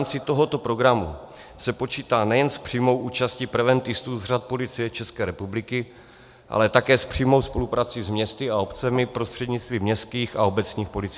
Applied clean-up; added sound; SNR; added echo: none; none; none; none.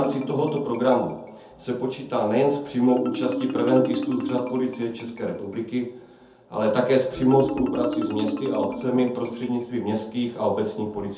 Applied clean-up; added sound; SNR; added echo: none; Marimba, xylophone; 9 dB; reverberation time 0.5 s.